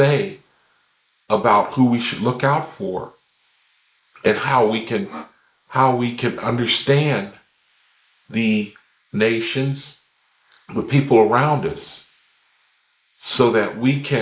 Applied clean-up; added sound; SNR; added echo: neural mask model Resemble Enhance denoiser.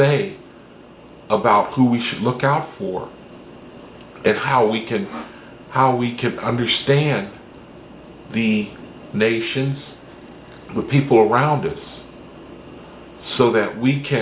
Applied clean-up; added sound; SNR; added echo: none; Sawing; 18 dB; none.